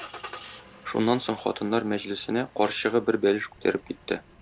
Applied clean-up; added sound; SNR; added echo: none; Engine starting; 19 dB; none.